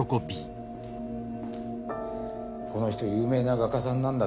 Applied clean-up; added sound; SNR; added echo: none; none; none; none.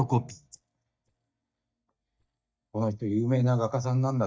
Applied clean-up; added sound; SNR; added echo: neural mask model DeepFilterNet 3.